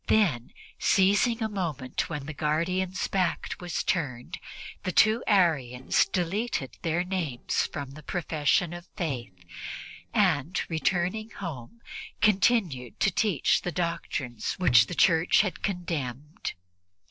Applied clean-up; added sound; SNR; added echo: neural separator model SepFormer DNS4.